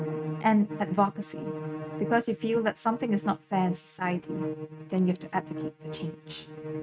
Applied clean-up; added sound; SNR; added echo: neural mask model RNNoise.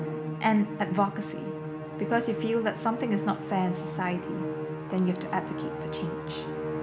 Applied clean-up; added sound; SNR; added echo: none; Musical instrument; 5 dB; none.